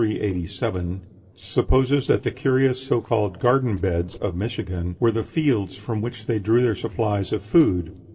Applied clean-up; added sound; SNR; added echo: neural separator model SepFormer DNS4.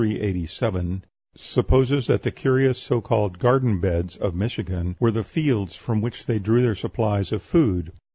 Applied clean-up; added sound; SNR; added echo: none; none; none; none.